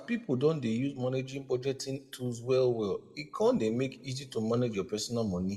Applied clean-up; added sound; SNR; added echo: none; none; none; reverberation time 0.9 s.